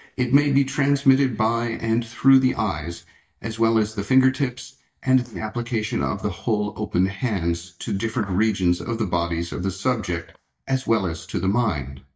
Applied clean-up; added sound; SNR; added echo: neural mask model DeepFilterNet 3.